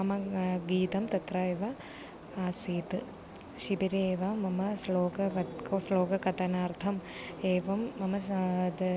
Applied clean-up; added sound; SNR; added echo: none; none; none; none.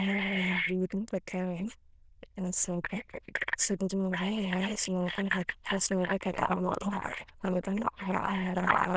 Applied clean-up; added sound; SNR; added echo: neural diffusion model UNIVERSE++.